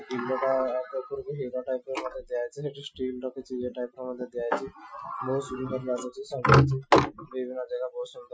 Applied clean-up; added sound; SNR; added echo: classical method Wiener filter.